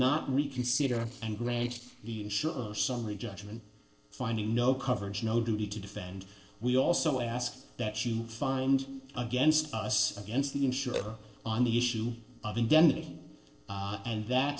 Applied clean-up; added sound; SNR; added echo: neural separator model SepFormer DNS4.